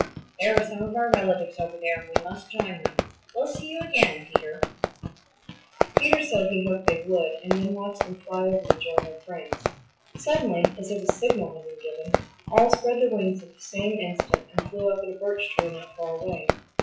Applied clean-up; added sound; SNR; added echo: classical method WPE with log-MMSE.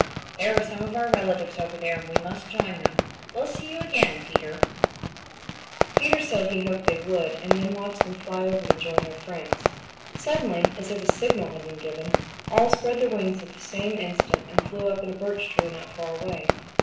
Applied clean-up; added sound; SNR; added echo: none; Fireworks; -1 dB; reverberation time 0.6 s.